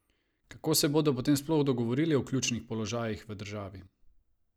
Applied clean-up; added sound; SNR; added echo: none; none; none; none.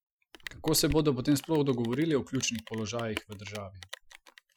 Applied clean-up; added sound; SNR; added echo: classical method Wiener filter.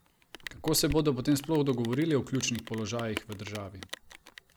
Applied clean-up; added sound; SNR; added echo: none; Rain; 14 dB; none.